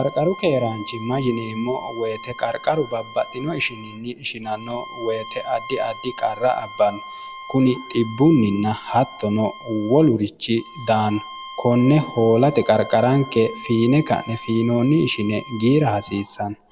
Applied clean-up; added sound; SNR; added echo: none; Bowed string instrument; 17 dB; none.